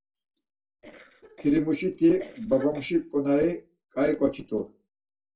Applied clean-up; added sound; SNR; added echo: neural separator model SepFormer DNS4.